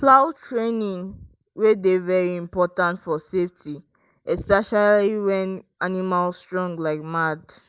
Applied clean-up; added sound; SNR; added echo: neural mask model Resemble Enhance denoiser.